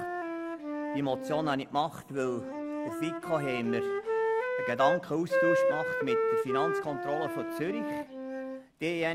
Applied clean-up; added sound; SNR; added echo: none; Wind instrument, woodwind instrument; -2 dB; none.